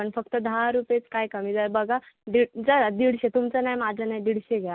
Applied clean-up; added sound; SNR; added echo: none; none; none; none.